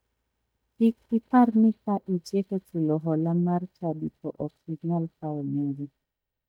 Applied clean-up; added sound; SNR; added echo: neural mask model DeepFilterNet 3.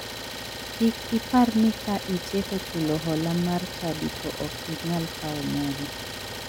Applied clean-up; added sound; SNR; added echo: none; Idling; 8 dB; none.